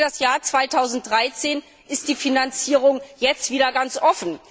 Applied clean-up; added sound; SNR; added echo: none; none; none; none.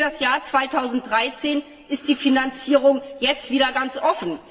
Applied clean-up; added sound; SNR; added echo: none; none; none; reverberation time 1.6 s.